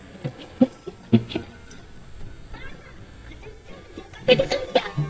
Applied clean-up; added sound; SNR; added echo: neural mask model DeepFilterNet 3.